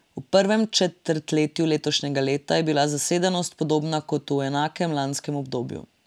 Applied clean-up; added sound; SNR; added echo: none; none; none; none.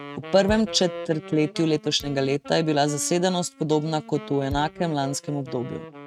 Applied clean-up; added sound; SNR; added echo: neural mask model RNNoise.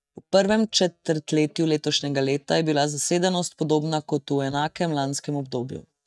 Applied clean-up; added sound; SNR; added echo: neural mask model DeepFilterNet 3.